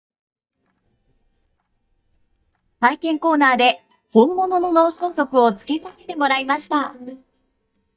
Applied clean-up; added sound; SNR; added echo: neural mask model DeepFilterNet 3.